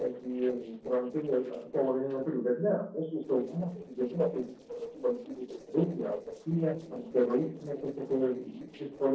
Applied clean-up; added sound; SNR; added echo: neural separator model SepFormer DNS4.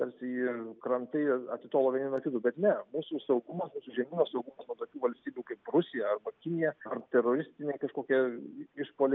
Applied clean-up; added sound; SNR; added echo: none; none; none; none.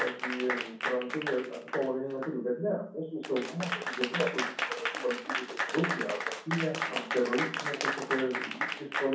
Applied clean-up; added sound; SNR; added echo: none; Applause / Crowd; 2 dB; reverberation time 0.6 s.